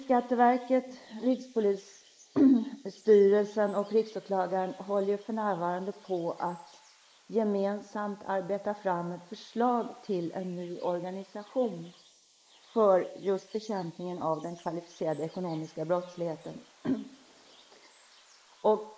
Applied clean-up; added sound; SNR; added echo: neural mask model Resemble Enhance denoiser.